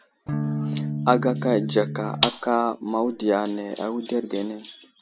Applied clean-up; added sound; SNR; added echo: none; Electric guitar / Strum + Gunshot, gunfire; 2 dB; none.